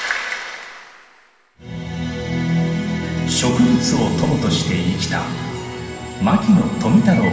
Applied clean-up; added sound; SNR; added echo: none; none; none; reverberation time 2.6 s.